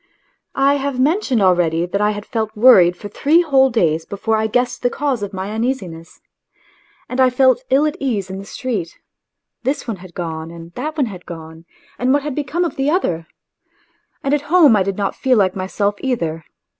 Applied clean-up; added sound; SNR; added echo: none; none; none; none.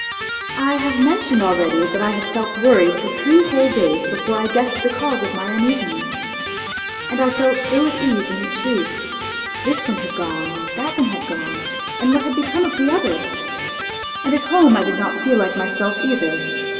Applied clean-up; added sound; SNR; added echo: none; Electric guitar; 6 dB; reverberation time 2.9 s.